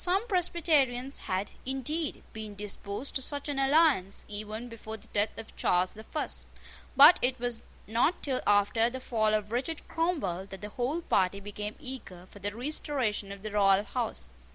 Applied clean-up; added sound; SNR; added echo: none; none; none; none.